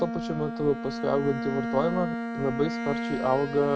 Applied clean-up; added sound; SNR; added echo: none; Bowed string instrument; 4 dB; none.